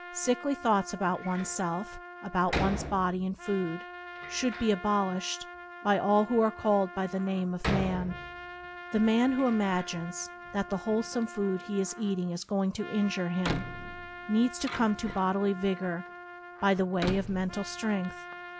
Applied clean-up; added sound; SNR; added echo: none; Trumpet + Door; 10 dB; none.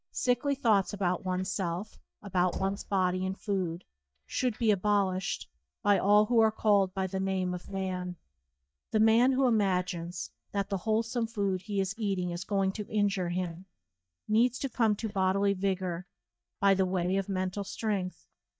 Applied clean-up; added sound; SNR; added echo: neural mask model DeepFilterNet 3.